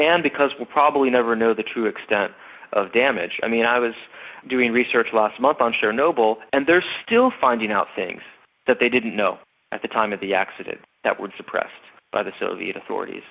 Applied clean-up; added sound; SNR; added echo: none; none; none; none.